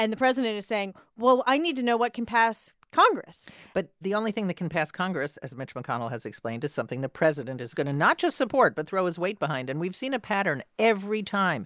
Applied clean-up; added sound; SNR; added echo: none; none; none; none.